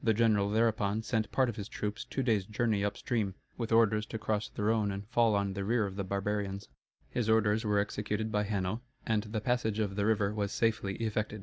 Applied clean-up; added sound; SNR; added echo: none; none; none; none.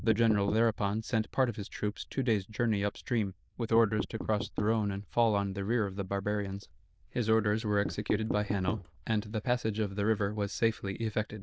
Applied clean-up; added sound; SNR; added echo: neural diffusion model UNIVERSE++.